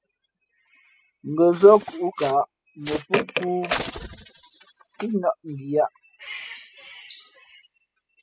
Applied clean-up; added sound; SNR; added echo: classical method spectral subtraction.